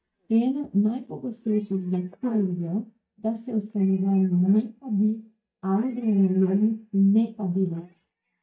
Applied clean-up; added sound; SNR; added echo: neural mask model DeepFilterNet 3.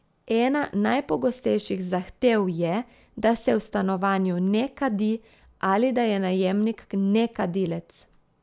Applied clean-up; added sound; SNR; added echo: none; none; none; none.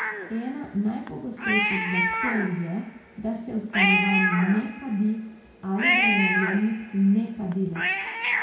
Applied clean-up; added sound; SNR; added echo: none; Cat; 1 dB; reverberation time 0.6 s.